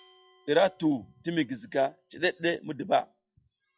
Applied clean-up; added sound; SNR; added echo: classical method log-MMSE.